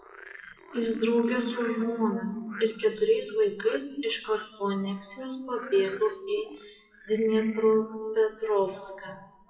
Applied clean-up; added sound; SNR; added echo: classical method WPE with log-MMSE.